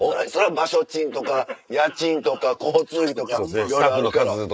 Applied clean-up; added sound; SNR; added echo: neural mask model Resemble Enhance denoiser.